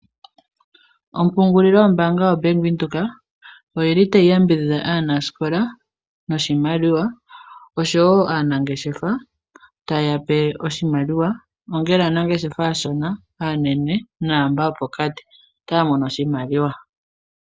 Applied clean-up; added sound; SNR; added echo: none; none; none; none.